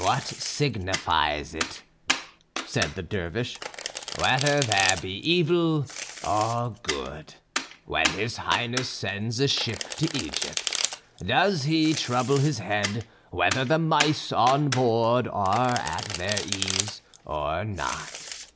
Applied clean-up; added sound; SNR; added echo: none; Domestic sounds, home sounds; 8 dB; none.